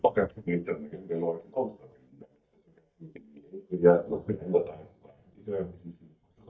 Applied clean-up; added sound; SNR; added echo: neural mask model DeepFilterNet 3.